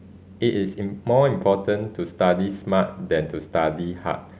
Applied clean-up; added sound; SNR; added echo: none; none; none; none.